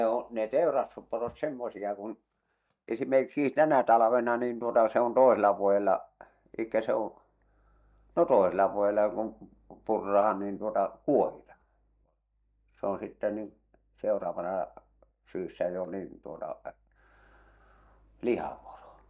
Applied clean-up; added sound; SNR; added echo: neural mask model DeepFilterNet 3.